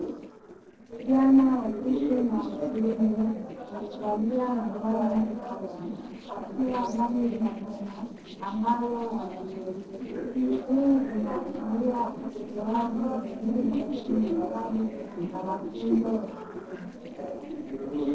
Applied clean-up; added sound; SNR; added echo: neural separator model SepFormer DNS4.